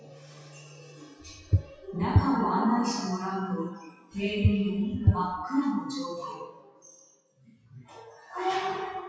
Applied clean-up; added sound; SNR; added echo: classical method WPE with log-MMSE.